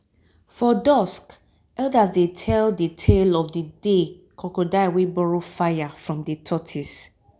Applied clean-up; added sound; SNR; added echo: none; none; none; none.